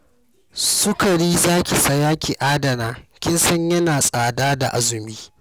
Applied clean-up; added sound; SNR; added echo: none; none; none; none.